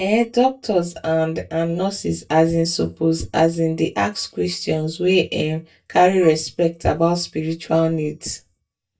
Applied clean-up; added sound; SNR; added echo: neural mask model DeepFilterNet 3.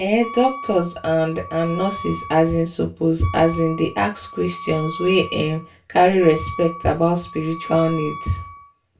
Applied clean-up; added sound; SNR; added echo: none; Wind instrument, woodwind instrument; 14 dB; reverberation time 0.2 s.